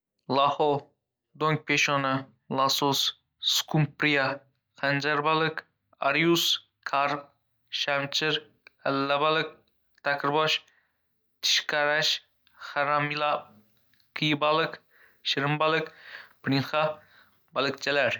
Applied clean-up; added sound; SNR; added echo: none; none; none; none.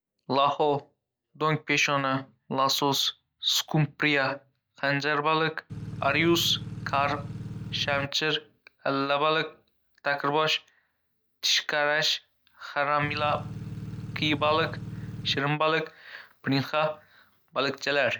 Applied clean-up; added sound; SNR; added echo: none; Engine / Truck / Car; 9 dB; none.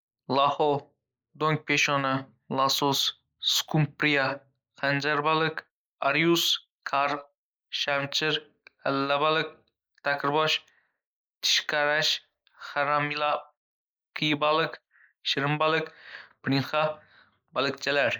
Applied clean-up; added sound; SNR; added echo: neural mask model Resemble Enhance denoiser.